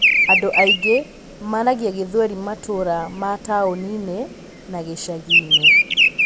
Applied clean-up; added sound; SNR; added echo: none; Bird vocalization, bird call, bird song; -3 dB; none.